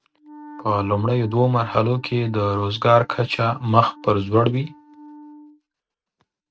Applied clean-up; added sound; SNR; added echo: neural mask model RNNoise.